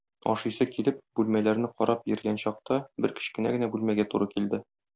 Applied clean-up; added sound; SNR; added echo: none; none; none; none.